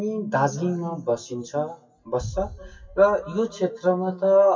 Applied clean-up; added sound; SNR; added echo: classical method WPE with log-MMSE.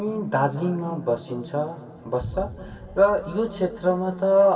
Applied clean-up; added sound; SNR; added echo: none; Boom; 19 dB; reverberation time 2.4 s.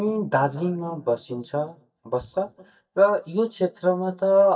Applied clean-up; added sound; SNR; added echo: neural mask model DeepFilterNet 3.